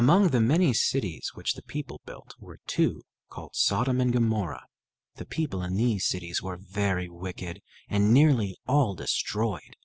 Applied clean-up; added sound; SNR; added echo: none; none; none; none.